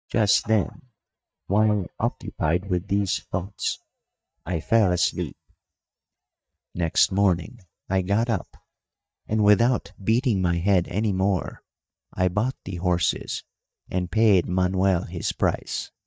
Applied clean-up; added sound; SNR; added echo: neural mask model DeepFilterNet 3.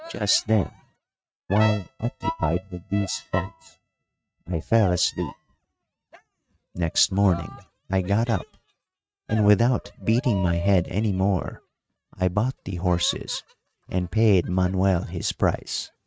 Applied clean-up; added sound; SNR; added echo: neural mask model RNNoise.